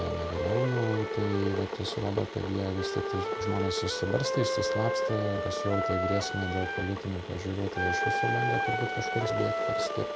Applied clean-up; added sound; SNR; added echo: none; Wind instrument, woodwind instrument + Boiling / Water; -1 dB; none.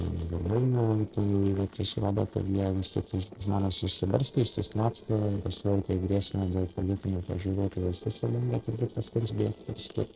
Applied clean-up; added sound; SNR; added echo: neural separator model SepFormer DNS4.